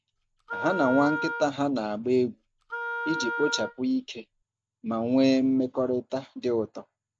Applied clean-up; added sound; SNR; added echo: none; Wind instrument, woodwind instrument; 7 dB; none.